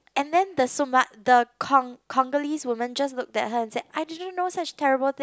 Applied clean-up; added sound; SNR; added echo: none; none; none; none.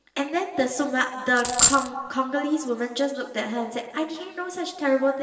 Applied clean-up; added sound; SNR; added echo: none; Coin (dropping); -4 dB; reverberation time 2.1 s.